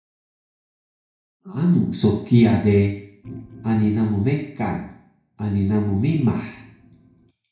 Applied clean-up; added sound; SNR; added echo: none; Organ; 19 dB; reverberation time 0.6 s.